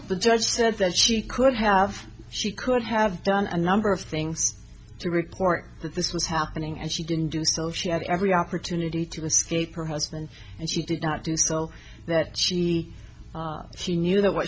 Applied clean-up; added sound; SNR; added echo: none; none; none; none.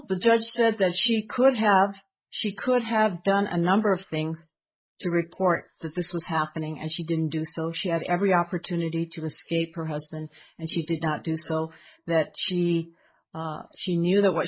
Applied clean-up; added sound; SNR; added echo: neural mask model Resemble Enhance denoiser.